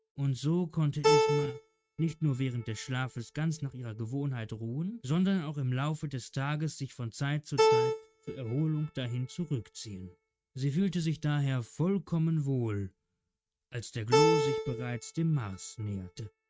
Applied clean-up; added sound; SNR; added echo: neural mask model RNNoise.